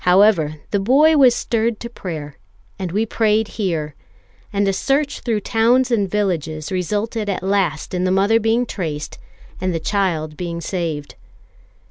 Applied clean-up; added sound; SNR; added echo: none; none; none; none.